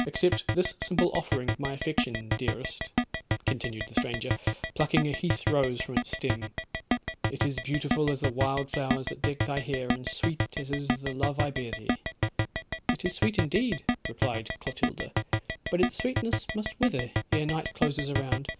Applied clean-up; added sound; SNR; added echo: none; Keyboard (musical); -2 dB; none.